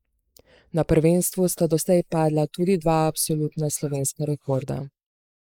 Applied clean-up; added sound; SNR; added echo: neural mask model Resemble Enhance denoiser.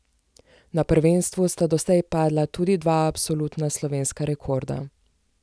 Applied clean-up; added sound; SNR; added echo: none; none; none; none.